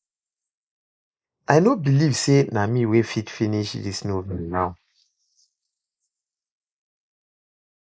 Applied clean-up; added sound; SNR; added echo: neural mask model Resemble Enhance denoiser.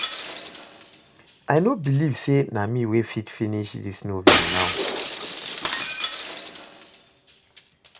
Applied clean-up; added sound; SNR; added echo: none; Shatter; 0 dB; none.